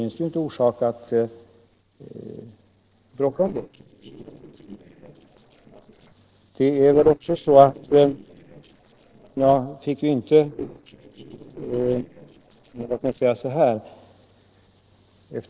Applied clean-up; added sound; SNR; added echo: neural separator model SepFormer DNS4.